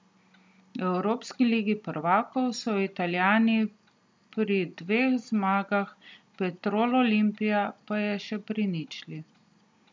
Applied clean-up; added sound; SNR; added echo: none; none; none; none.